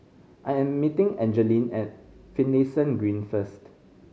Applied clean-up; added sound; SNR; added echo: none; none; none; none.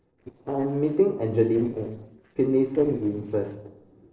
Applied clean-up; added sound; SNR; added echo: neural separator model SepFormer DNS4.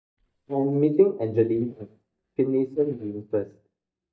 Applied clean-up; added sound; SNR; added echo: neural mask model DeepFilterNet 3.